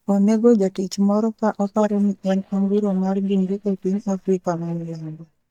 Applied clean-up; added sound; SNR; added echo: neural mask model DeepFilterNet 3.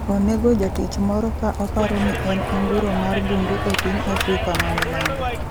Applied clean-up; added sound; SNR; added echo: none; Rain + Clapping; 1 dB; none.